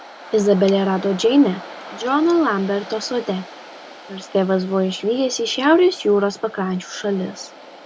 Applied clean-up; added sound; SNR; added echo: none; Waves, surf; 18 dB; none.